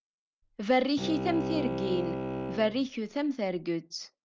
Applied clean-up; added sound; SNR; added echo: none; Bowed string instrument; 5 dB; none.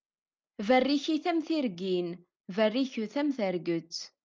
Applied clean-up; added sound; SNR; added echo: none; none; none; none.